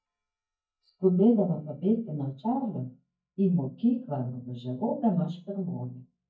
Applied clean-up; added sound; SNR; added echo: neural mask model DeepFilterNet 3.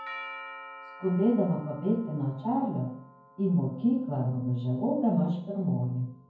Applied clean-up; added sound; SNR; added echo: none; Doorbell; 18 dB; reverberation time 0.9 s.